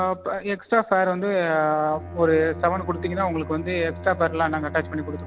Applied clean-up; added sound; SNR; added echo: none; Bowed string instrument; 13 dB; none.